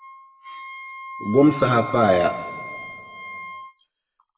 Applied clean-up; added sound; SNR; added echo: none; Wind instrument, woodwind instrument; 12 dB; reverberation time 1.7 s.